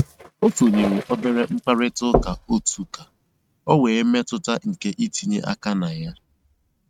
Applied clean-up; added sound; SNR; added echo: neural mask model RNNoise.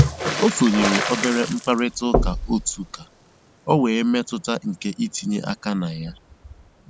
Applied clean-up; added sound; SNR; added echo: none; Water / Splash, splatter + Knock; 4 dB; none.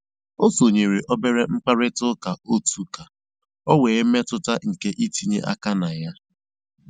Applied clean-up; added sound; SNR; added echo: none; none; none; none.